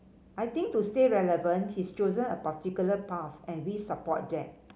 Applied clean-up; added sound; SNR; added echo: none; none; none; none.